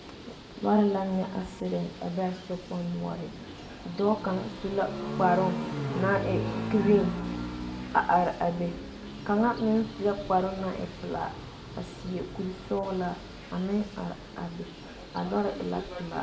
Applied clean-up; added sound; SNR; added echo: none; Bird; 17 dB; reverberation time 0.5 s.